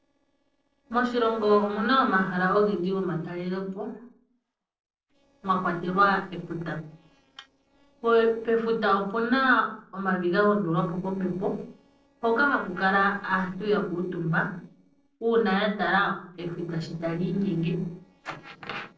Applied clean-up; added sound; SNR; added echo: neural separator model SepFormer DNS4.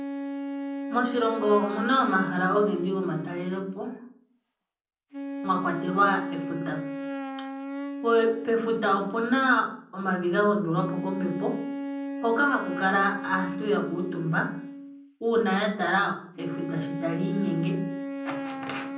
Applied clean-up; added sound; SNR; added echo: none; Wind instrument, woodwind instrument; 8 dB; reverberation time 0.6 s.